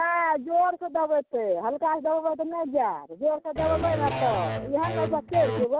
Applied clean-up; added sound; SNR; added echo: none; Electric guitar / Bass guitar; 4 dB; none.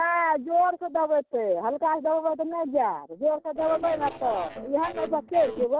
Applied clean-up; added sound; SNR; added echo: neural separator model SepFormer DNS4.